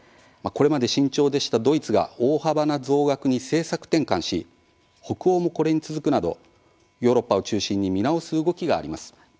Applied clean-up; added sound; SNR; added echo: none; none; none; none.